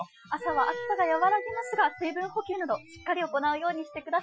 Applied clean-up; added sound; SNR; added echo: classical method Wiener filter.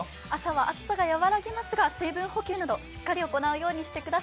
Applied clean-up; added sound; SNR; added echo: none; none; none; none.